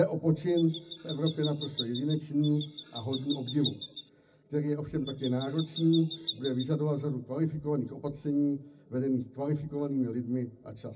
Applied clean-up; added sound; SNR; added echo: none; Chirp, tweet; 3 dB; reverberation time 0.4 s.